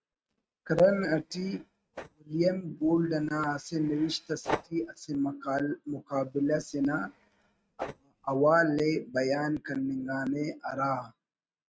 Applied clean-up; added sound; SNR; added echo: neural mask model RNNoise.